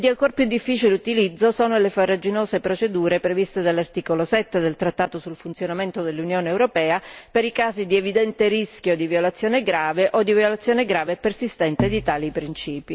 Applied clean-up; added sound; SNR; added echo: none; none; none; none.